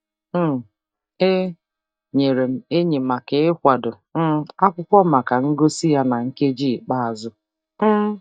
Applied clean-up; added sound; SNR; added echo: neural mask model DeepFilterNet 3.